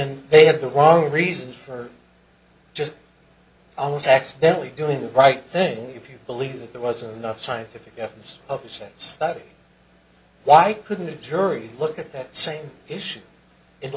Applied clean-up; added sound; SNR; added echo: none; none; none; none.